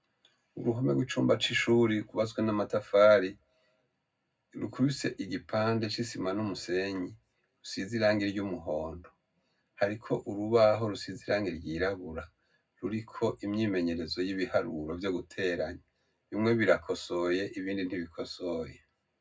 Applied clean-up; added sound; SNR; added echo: none; none; none; reverberation time 0.3 s.